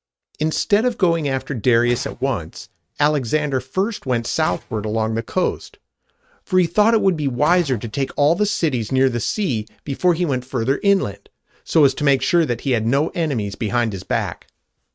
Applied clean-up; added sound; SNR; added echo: neural mask model RNNoise.